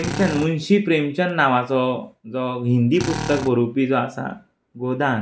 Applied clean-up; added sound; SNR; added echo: none; Drill; 13 dB; none.